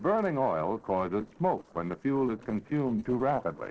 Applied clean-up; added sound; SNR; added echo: neural separator model SepFormer DNS4.